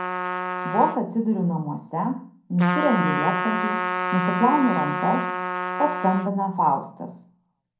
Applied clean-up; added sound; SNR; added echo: none; Trumpet; 4 dB; reverberation time 0.6 s.